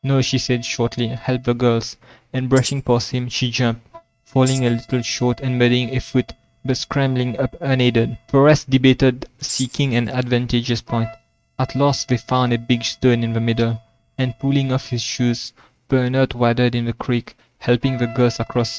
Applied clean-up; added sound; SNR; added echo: neural mask model RNNoise.